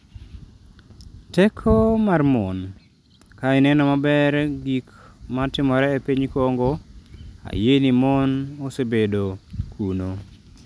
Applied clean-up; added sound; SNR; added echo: none; none; none; none.